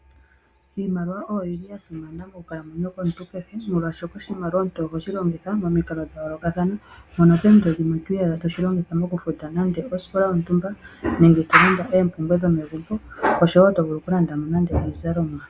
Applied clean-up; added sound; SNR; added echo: none; none; none; none.